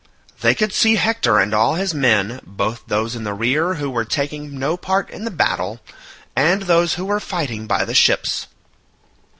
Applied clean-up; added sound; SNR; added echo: none; none; none; none.